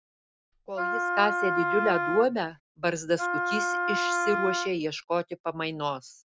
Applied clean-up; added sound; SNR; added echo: none; Wind instrument, woodwind instrument; 0 dB; none.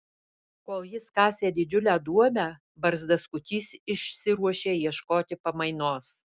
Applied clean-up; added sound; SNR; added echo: none; none; none; none.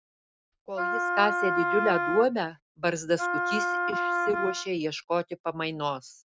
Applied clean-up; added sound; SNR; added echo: neural mask model RNNoise.